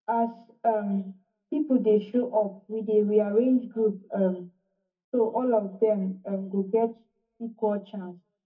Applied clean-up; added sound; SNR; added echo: none; none; none; reverberation time 0.3 s.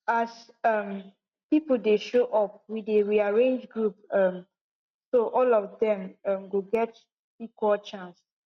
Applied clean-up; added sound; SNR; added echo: none; none; none; none.